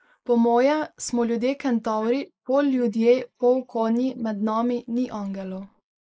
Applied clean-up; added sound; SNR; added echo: neural mask model Resemble Enhance denoiser.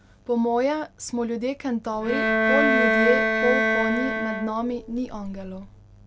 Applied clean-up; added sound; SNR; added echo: none; Bowed string instrument; -3 dB; none.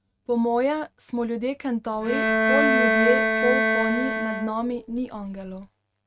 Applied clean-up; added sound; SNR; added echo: neural mask model RNNoise.